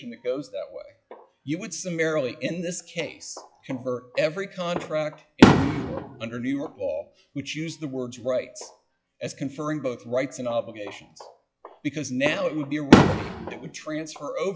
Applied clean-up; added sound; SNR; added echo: classical method log-MMSE.